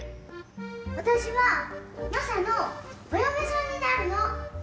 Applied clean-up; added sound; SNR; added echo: none; none; none; none.